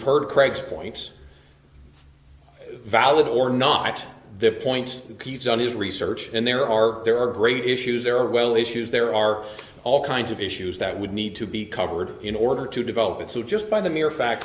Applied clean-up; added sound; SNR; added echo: none; none; none; none.